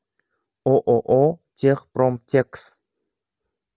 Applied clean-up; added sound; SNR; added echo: none; none; none; none.